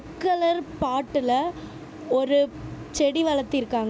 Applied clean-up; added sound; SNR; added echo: none; none; none; none.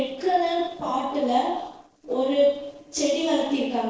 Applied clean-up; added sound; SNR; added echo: neural separator model SepFormer DNS4.